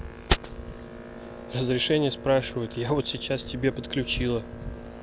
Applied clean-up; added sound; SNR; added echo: none; Boat, Water vehicle; 14 dB; none.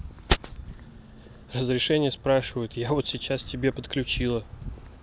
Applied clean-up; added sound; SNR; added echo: none; none; none; none.